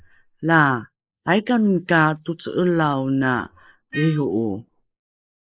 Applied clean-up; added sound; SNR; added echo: neural mask model Resemble Enhance denoiser.